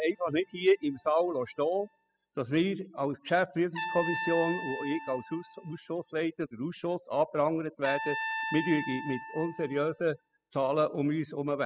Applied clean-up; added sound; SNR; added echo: classical method spectral subtraction.